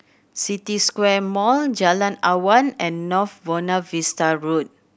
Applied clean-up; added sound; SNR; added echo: none; none; none; none.